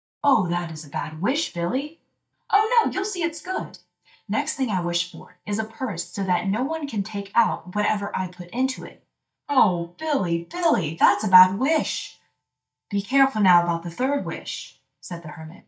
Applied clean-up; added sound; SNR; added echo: neural mask model DeepFilterNet 3.